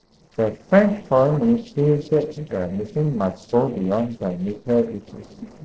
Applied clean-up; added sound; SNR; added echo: neural separator model SepFormer DNS4.